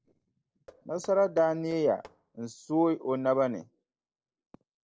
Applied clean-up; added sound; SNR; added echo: neural separator model SepFormer DNS4.